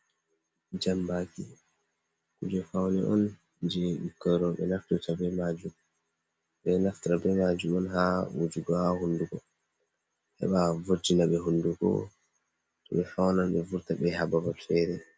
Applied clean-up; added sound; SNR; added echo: none; none; none; none.